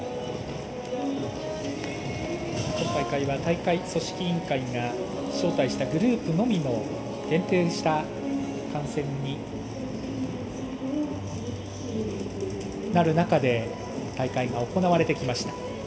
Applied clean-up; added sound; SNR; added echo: none; none; none; reverberation time 1.6 s.